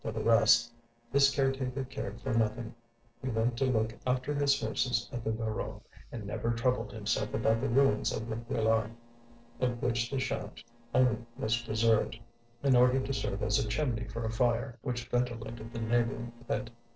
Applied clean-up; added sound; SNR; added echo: neural separator model SepFormer DNS4.